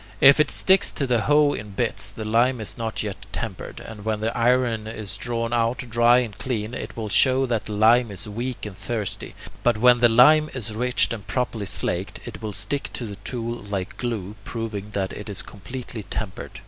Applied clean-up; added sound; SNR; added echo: none; none; none; none.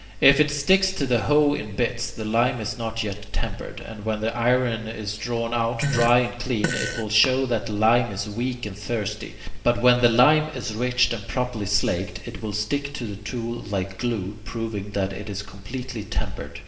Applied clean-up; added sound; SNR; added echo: none; Fart; 6 dB; reverberation time 1.8 s.